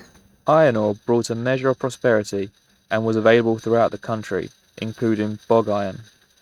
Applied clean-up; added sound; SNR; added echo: neural mask model RNNoise.